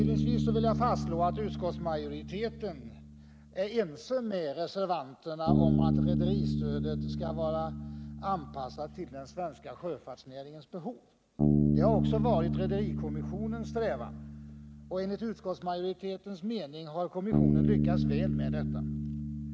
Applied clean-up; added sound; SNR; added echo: none; Bass guitar; -3 dB; none.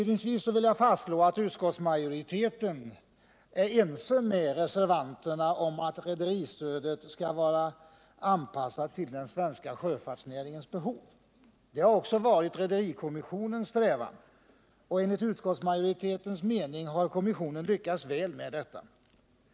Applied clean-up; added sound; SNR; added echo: none; none; none; none.